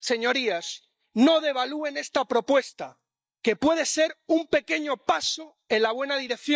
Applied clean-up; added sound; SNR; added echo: neural mask model DeepFilterNet 3.